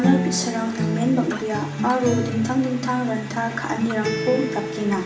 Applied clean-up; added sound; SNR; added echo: none; Acoustic guitar; 4 dB; reverberation time 0.6 s.